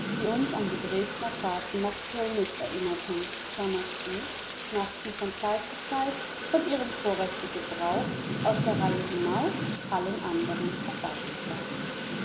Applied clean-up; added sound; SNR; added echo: none; Thunder / Rain; 2 dB; none.